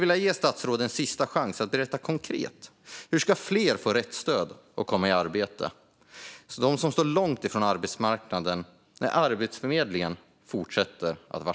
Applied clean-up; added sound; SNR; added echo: none; none; none; none.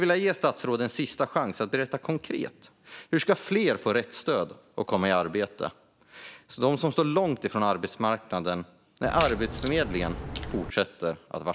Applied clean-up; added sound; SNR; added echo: none; Crack; 4 dB; none.